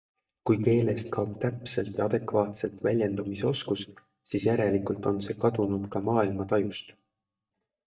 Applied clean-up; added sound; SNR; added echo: neural mask model DeepFilterNet 3.